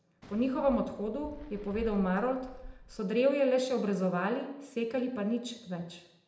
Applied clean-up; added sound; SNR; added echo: none; Fireworks; 16 dB; reverberation time 0.7 s.